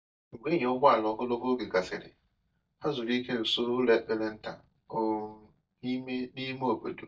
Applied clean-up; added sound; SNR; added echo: neural mask model DeepFilterNet 3.